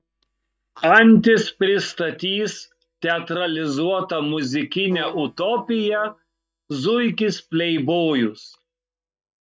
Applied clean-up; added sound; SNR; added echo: neural mask model DeepFilterNet 3.